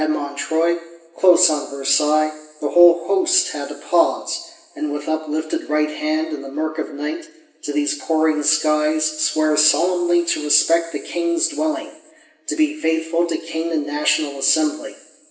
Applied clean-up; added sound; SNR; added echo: none; none; none; reverberation time 1.6 s.